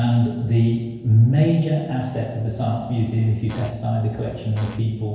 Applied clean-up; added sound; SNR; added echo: none; Fart; 19 dB; reverberation time 1.2 s.